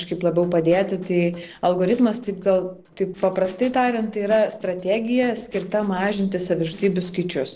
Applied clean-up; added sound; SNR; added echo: neural separator model SepFormer DNS4.